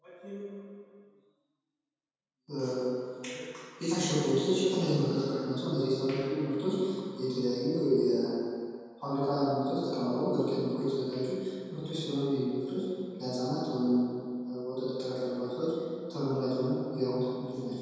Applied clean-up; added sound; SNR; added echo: none; none; none; reverberation time 2.0 s.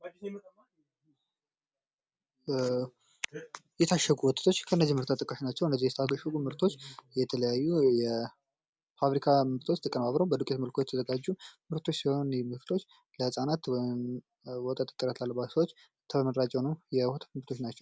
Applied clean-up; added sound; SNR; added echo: none; none; none; none.